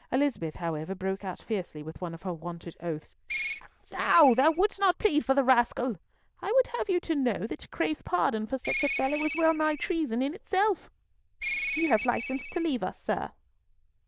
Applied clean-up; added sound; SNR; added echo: neural diffusion model UNIVERSE++.